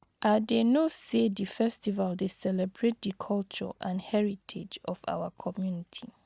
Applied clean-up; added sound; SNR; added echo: none; none; none; none.